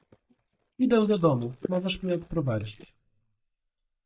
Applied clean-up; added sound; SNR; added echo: neural mask model DeepFilterNet 3.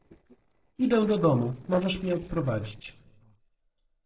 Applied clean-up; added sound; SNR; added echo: neural separator model SepFormer DNS4.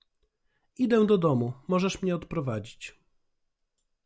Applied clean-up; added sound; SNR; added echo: none; none; none; none.